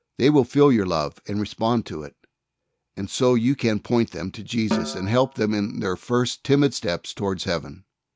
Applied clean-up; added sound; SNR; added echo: none; Snare drum; 11 dB; none.